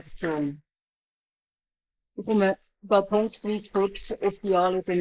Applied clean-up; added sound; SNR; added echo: neural mask model Resemble Enhance denoiser.